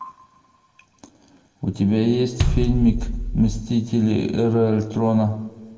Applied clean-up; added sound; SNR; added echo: none; Bass drum; 2 dB; reverberation time 1.3 s.